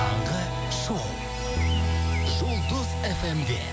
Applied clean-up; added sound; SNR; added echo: none; Brass instrument + Camera; 12 dB; none.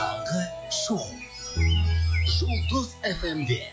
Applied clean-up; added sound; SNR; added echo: classical method log-MMSE.